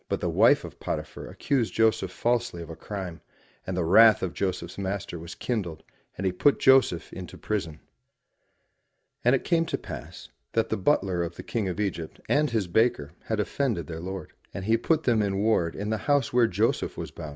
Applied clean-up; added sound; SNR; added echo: none; none; none; none.